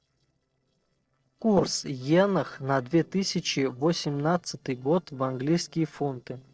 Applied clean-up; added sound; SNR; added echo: neural separator model SepFormer DNS4.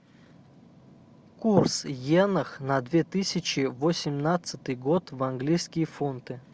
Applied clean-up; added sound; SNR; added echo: none; none; none; none.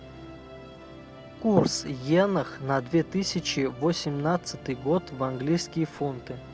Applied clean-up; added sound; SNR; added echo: none; Musical instrument; 17 dB; none.